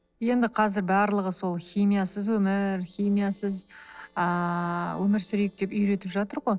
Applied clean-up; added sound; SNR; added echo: neural separator model SepFormer DNS4.